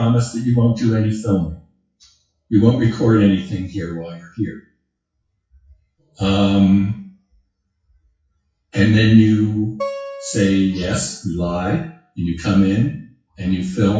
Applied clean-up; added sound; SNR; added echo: classical method WPE with log-MMSE.